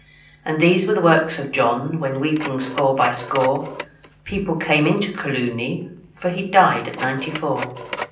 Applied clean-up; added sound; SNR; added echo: none; Telephone; 13 dB; reverberation time 0.6 s.